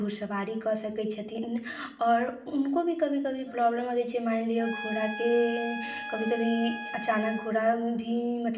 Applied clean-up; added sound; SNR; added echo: none; Trumpet; 10 dB; reverberation time 0.9 s.